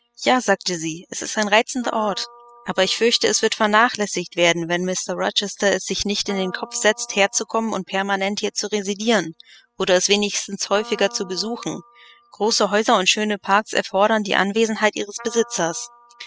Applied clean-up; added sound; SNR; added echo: classical method spectral subtraction.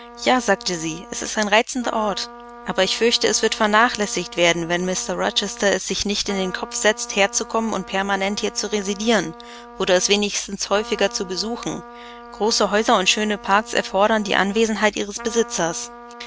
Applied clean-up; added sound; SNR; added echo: none; Trumpet; 18 dB; none.